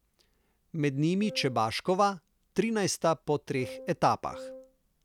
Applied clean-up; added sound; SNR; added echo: none; Wind instrument, woodwind instrument; 16 dB; none.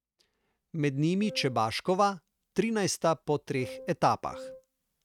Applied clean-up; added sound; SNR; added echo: neural mask model RNNoise.